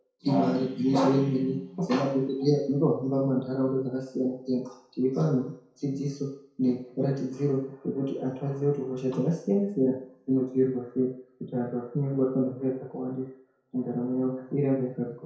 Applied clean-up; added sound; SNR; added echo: none; none; none; reverberation time 0.6 s.